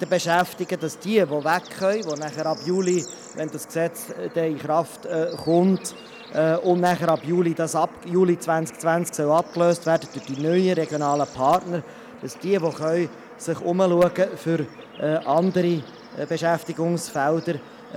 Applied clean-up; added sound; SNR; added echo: none; Bird / Insect / Frog; 19 dB; none.